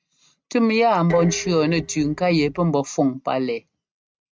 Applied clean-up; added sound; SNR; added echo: neural mask model RNNoise.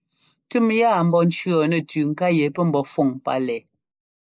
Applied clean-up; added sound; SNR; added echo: neural mask model Resemble Enhance denoiser.